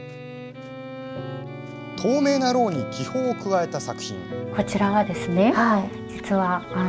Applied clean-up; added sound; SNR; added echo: none; Bowed string instrument; 15 dB; none.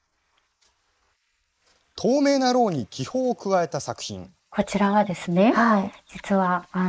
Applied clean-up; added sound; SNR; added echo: neural mask model Resemble Enhance denoiser.